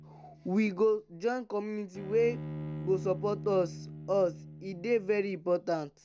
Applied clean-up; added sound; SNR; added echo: none; Bowed string instrument; 13 dB; none.